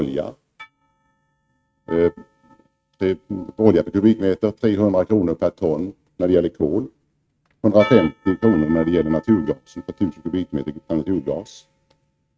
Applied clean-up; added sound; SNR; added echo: neural mask model RNNoise.